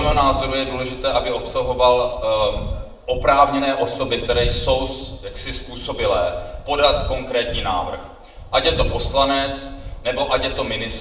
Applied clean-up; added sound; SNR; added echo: none; Wind; 9 dB; reverberation time 0.7 s.